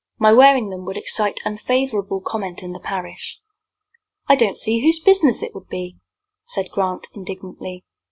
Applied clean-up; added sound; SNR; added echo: none; none; none; none.